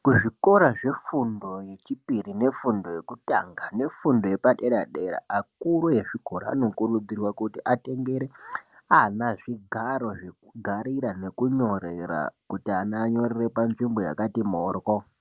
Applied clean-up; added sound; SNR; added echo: none; none; none; none.